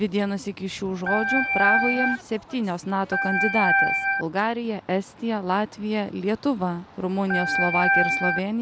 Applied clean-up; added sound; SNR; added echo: none; Organ; -4 dB; none.